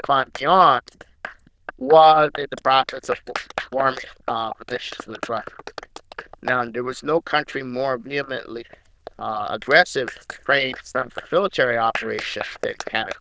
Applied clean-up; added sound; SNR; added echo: neural diffusion model UNIVERSE++.